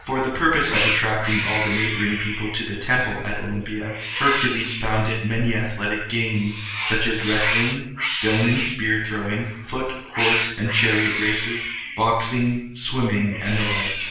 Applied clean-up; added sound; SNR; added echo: none; Cat; 4 dB; reverberation time 0.7 s.